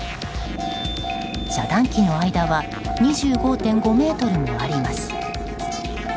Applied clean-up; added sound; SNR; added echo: none; Glass; 17 dB; none.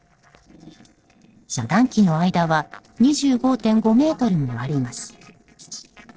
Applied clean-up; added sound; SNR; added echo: neural separator model SepFormer DNS4.